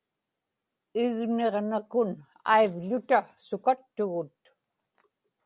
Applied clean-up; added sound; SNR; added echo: none; none; none; none.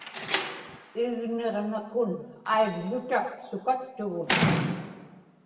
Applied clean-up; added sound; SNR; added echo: none; Slam; 3 dB; reverberation time 1.0 s.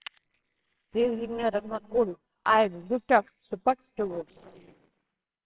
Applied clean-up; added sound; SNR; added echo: neural separator model SepFormer WHAMR!.